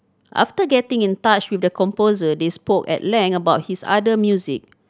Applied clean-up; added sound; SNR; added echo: none; none; none; none.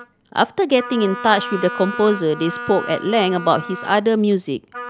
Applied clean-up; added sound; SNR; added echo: none; Wind instrument, woodwind instrument; 12 dB; none.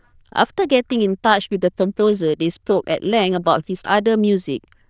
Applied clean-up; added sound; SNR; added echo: neural diffusion model UNIVERSE++.